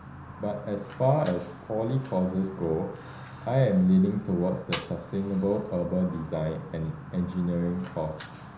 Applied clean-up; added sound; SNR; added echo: none; Fire; 15 dB; reverberation time 0.5 s.